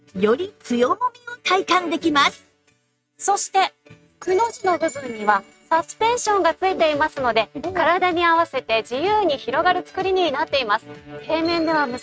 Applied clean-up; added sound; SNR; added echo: neural mask model RNNoise.